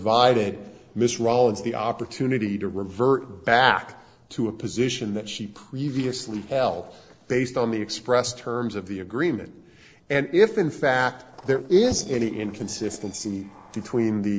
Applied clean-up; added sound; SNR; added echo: neural separator model SepFormer DNS4.